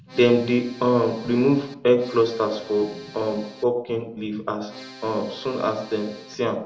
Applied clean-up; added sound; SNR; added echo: none; Accordion; 19 dB; reverberation time 0.6 s.